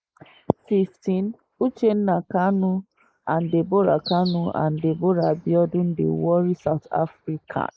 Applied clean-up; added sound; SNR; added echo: neural mask model Resemble Enhance denoiser.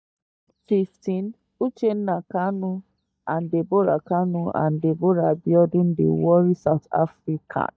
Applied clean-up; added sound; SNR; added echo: neural mask model DeepFilterNet 3.